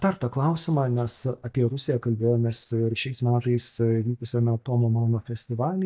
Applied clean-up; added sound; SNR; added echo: neural mask model DeepFilterNet 3.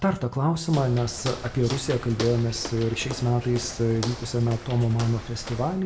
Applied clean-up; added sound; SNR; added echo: none; Walk, footsteps; 12 dB; reverberation time 0.5 s.